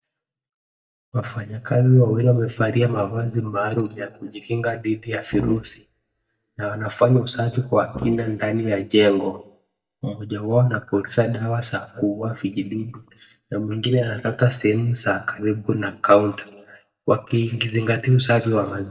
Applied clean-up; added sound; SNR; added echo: neural mask model DeepFilterNet 3.